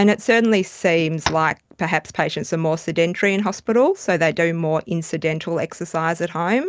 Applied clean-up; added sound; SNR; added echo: none; Tap; 8 dB; none.